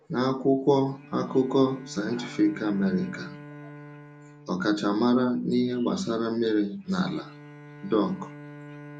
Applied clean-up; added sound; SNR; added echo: none; Bowed string instrument; 19 dB; none.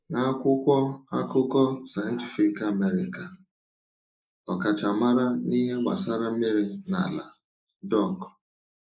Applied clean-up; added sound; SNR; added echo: neural mask model Resemble Enhance denoiser.